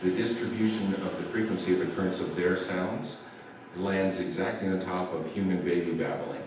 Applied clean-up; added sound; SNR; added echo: none; none; none; reverberation time 0.9 s.